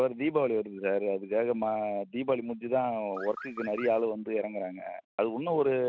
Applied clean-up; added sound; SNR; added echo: neural mask model RNNoise.